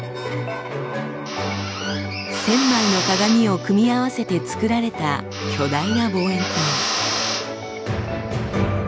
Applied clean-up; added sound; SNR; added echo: none; Drill; 6 dB; none.